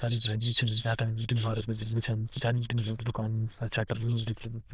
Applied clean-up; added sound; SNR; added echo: neural diffusion model UNIVERSE++.